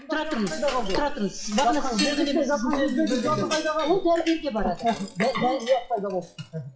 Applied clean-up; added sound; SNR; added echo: classical method WPE with log-MMSE.